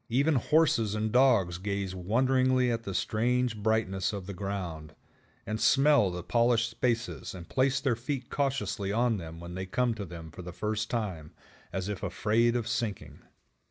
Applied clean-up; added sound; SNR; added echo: none; none; none; none.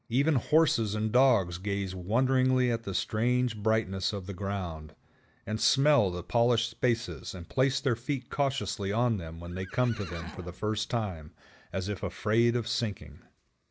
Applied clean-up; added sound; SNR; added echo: none; Livestock, farm animals, working animals; 17 dB; none.